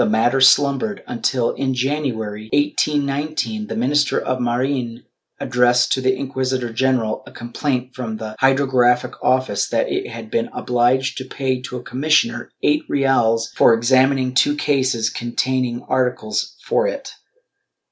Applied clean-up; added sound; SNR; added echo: none; none; none; none.